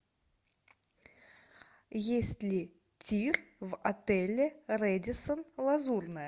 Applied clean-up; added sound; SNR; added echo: none; none; none; none.